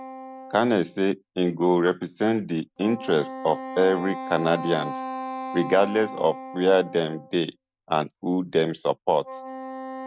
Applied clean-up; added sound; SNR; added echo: none; Wind instrument, woodwind instrument; 12 dB; none.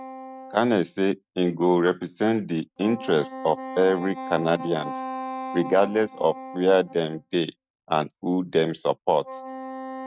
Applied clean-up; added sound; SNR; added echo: neural mask model RNNoise.